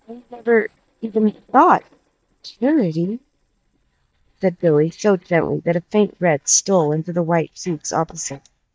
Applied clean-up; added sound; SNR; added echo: neural mask model DeepFilterNet 3.